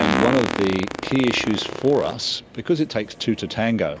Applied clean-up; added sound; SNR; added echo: none; Fart; 6 dB; none.